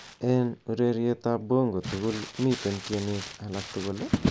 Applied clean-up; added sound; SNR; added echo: none; Crumpling, crinkling; 7 dB; none.